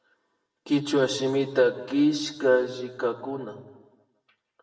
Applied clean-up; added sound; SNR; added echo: none; none; none; reverberation time 1.0 s.